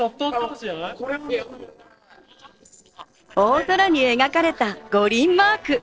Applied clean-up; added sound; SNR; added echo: neural separator model SepFormer DNS4.